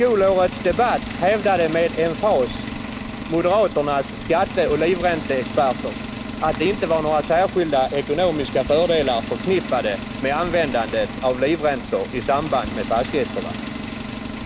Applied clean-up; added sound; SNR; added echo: none; Engine; 9 dB; none.